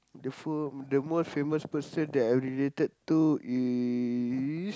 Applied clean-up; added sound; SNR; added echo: none; none; none; none.